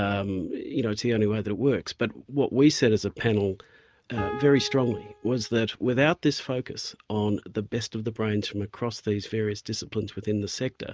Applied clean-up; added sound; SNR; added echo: neural mask model RNNoise.